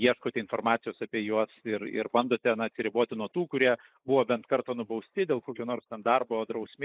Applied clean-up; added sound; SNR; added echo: neural mask model Resemble Enhance denoiser.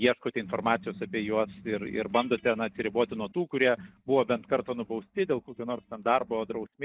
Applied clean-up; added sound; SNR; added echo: neural mask model DeepFilterNet 3.